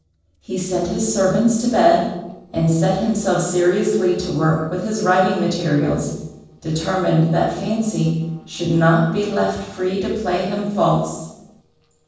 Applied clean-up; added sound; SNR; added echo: neural separator model SepFormer DNS4.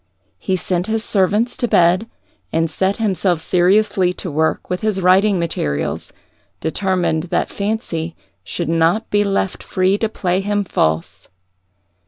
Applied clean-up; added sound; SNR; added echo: none; none; none; none.